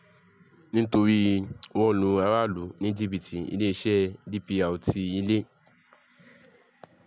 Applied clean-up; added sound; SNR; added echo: none; none; none; none.